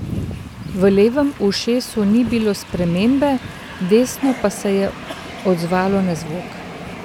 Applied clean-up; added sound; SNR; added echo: none; Train; 12 dB; none.